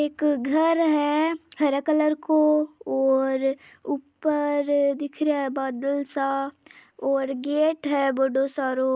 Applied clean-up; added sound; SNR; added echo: none; none; none; none.